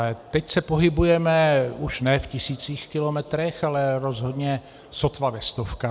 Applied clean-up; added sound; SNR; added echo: none; none; none; none.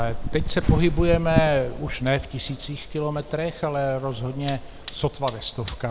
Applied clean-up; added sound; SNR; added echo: none; Fire; 3 dB; none.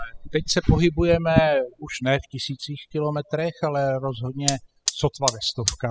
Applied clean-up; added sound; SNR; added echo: classical method spectral subtraction.